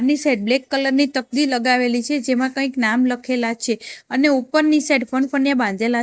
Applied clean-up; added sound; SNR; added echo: none; none; none; none.